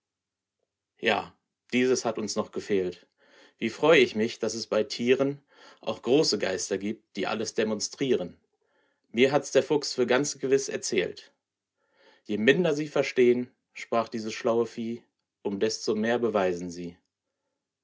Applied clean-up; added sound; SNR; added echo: none; none; none; none.